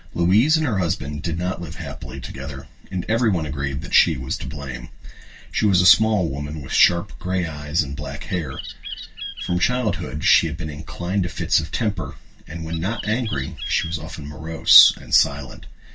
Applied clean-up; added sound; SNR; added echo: none; Bird; 12 dB; reverberation time 0.1 s.